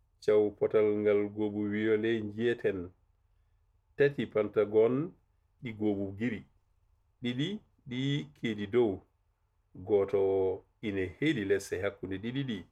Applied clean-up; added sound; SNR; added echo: none; none; none; none.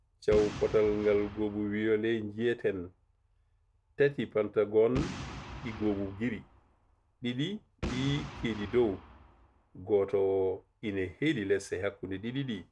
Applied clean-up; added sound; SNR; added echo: none; Boom; 11 dB; none.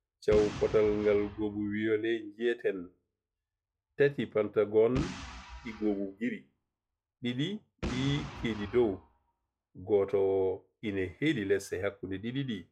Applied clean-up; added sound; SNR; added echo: classical method log-MMSE.